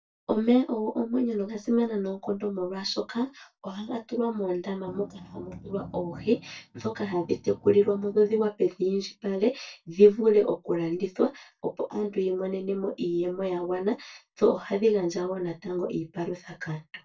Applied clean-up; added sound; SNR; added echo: neural mask model DeepFilterNet 3.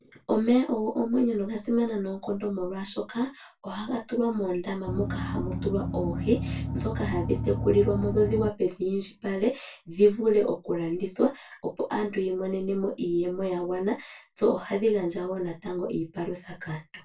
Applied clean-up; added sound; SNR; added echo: none; Engine; 3 dB; reverberation time 0.2 s.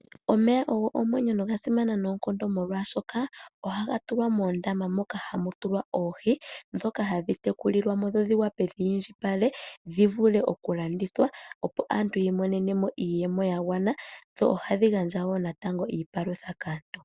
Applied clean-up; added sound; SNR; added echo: none; none; none; none.